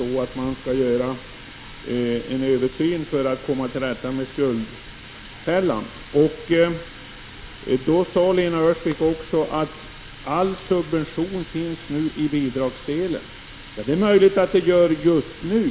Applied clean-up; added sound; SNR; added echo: none; Water tap, faucet; 17 dB; none.